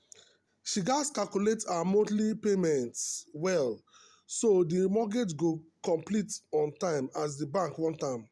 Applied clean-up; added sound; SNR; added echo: none; none; none; none.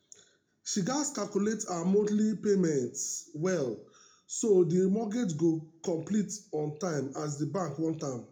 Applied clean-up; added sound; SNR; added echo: none; none; none; reverberation time 0.4 s.